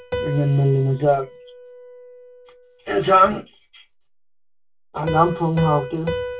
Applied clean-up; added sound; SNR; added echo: none; Piano; 10 dB; reverberation time 0.1 s.